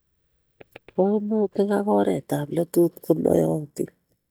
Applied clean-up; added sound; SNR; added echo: neural mask model DeepFilterNet 3.